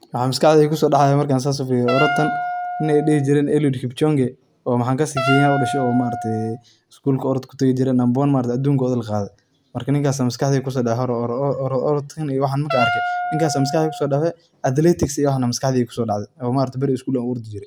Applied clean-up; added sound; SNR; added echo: none; Wind instrument, woodwind instrument; 6 dB; none.